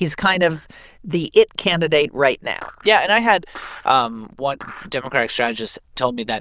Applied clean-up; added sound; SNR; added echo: neural diffusion model UNIVERSE++.